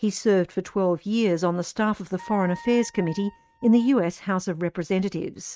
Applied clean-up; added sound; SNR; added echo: neural mask model RNNoise.